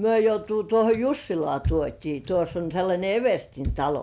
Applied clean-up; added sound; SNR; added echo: none; none; none; none.